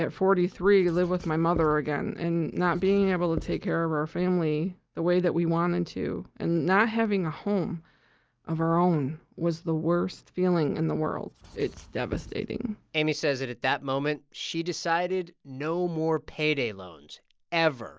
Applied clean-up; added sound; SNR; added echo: neural mask model DeepFilterNet 3.